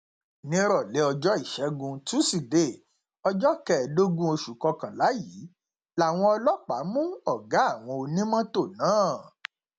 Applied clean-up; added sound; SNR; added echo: none; none; none; none.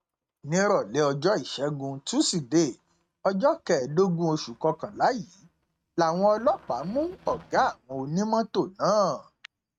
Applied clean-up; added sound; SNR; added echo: neural mask model RNNoise.